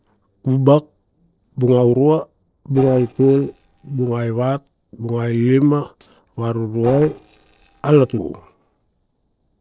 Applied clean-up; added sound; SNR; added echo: neural separator model SepFormer DNS4.